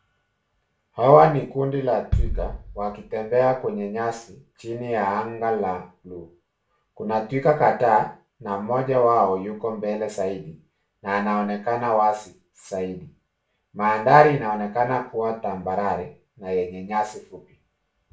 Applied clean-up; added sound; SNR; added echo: none; Bass drum; 8 dB; reverberation time 0.3 s.